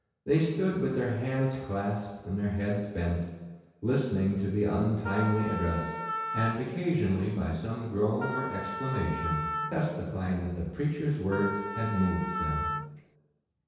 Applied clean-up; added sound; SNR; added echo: none; Wind instrument, woodwind instrument; 5 dB; reverberation time 1.2 s.